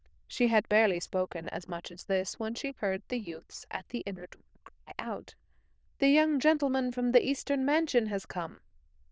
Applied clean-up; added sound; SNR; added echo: neural diffusion model UNIVERSE++.